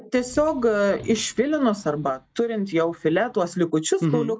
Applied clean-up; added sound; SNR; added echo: neural mask model DeepFilterNet 3.